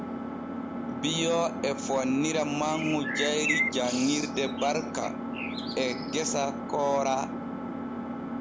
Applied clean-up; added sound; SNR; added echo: none; Bird + Engine; 3 dB; none.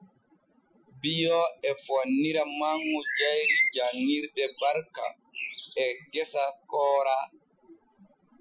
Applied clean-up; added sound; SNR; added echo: classical method Wiener filter.